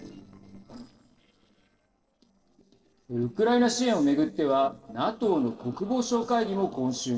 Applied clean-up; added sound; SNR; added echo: neural separator model SepFormer DNS4.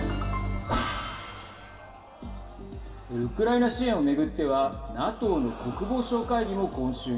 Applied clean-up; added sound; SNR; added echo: none; Crowd; 19 dB; reverberation time 2.1 s.